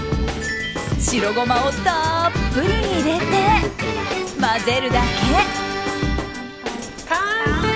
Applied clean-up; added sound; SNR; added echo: none; Drum kit; 5 dB; none.